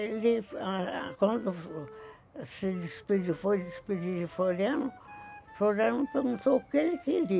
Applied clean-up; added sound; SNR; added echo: none; Wind instrument, woodwind instrument; 19 dB; none.